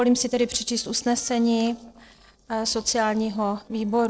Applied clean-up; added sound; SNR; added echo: neural separator model SepFormer DNS4.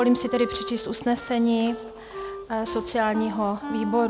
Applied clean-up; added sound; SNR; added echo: none; Wind instrument, woodwind instrument; 11 dB; none.